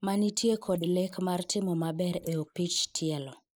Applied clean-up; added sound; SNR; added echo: neural mask model Resemble Enhance denoiser.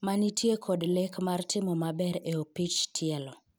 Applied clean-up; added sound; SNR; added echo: none; none; none; none.